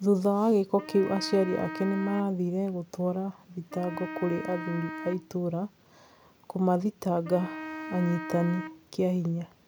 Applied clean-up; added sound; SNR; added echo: none; Wind instrument, woodwind instrument; 12 dB; none.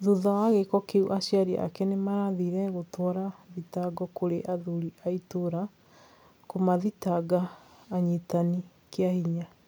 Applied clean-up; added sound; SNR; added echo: none; none; none; none.